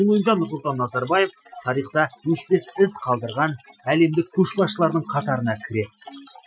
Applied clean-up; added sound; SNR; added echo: classical method Wiener filter.